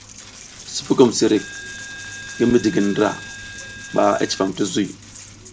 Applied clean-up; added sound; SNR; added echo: none; Coin (dropping); 15 dB; none.